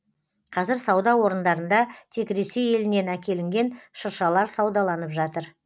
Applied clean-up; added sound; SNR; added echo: none; none; none; none.